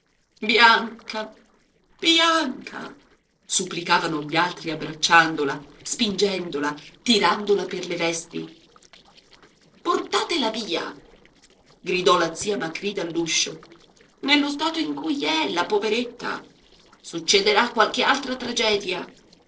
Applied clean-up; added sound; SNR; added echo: neural separator model SepFormer DNS4.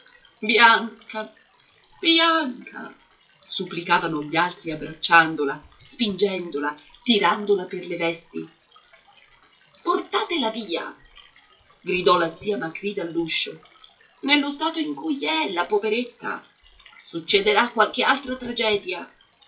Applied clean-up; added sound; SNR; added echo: classical method WPE with log-MMSE.